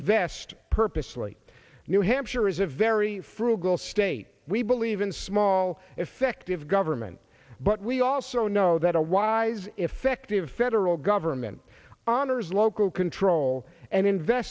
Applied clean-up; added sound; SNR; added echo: none; none; none; none.